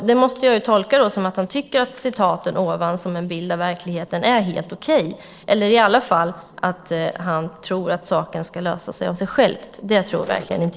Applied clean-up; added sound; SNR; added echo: neural separator model SepFormer DNS4.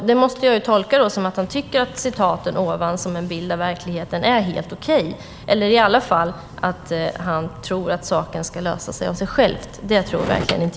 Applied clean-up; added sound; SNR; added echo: none; Fire; 15 dB; none.